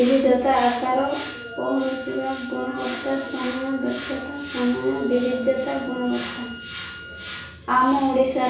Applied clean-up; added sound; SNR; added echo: none; Wind instrument, woodwind instrument; 16 dB; reverberation time 0.7 s.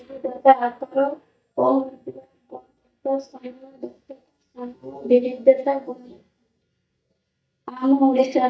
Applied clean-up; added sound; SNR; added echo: neural mask model DeepFilterNet 3.